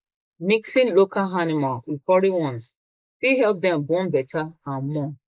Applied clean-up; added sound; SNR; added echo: neural mask model Resemble Enhance denoiser.